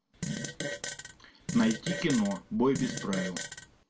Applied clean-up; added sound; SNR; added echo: none; Fart; 6 dB; reverberation time 0.2 s.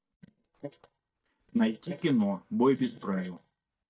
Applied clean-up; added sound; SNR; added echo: neural mask model DeepFilterNet 3.